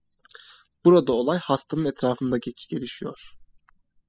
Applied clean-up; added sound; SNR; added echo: classical method spectral subtraction.